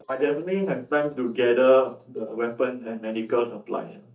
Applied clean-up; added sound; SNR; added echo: neural mask model DeepFilterNet 3.